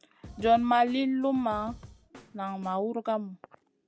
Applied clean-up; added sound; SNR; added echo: none; Snare drum / Drum kit; 20 dB; none.